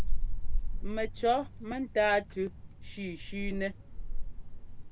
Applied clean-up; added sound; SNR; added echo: none; Wind; -4 dB; none.